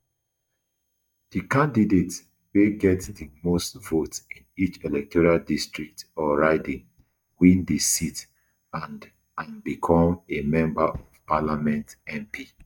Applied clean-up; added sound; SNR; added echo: neural mask model DeepFilterNet 3.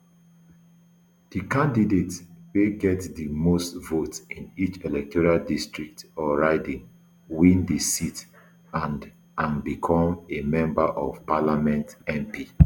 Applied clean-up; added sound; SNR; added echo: none; none; none; none.